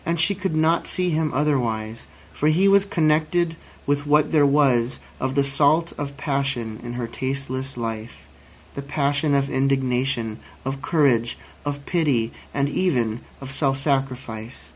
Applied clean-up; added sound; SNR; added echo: none; none; none; none.